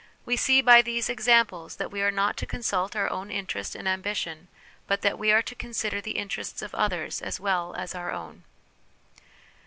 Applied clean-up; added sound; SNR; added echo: none; none; none; none.